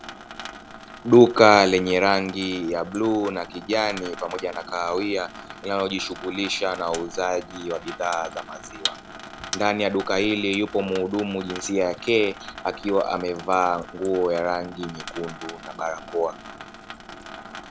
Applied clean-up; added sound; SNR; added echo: none; Sink (filling or washing) / Water tap, faucet; 15 dB; none.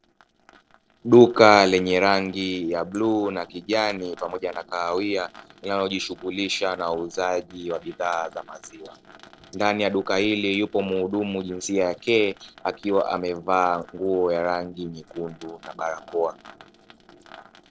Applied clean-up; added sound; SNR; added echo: neural separator model SepFormer DNS4.